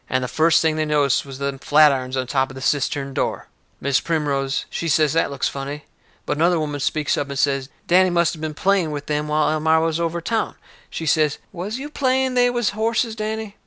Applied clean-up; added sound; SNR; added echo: none; none; none; none.